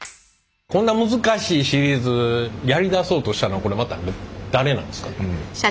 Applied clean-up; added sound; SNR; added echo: none; none; none; none.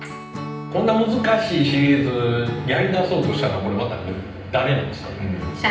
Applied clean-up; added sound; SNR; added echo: none; Acoustic guitar / Strum; 12 dB; reverberation time 0.9 s.